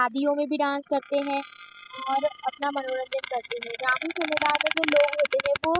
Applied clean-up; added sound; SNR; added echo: classical method spectral subtraction.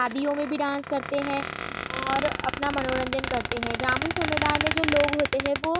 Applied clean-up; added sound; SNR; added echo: none; Squeak; 3 dB; none.